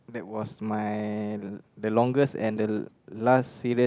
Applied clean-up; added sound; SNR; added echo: none; none; none; none.